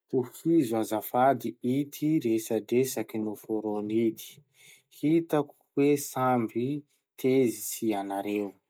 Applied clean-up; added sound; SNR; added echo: none; none; none; none.